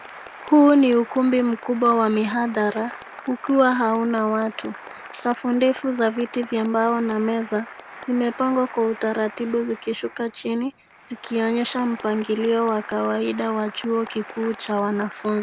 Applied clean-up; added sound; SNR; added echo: none; Applause; 18 dB; none.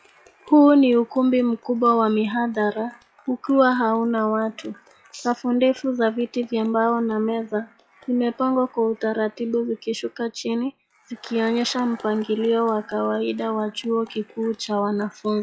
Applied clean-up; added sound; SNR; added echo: classical method log-MMSE.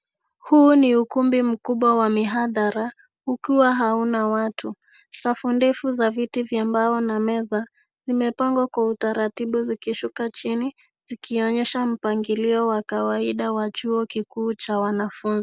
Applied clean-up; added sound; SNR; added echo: none; none; none; none.